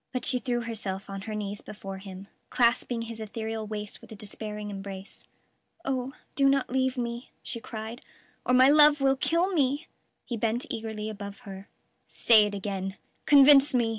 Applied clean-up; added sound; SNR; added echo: none; none; none; none.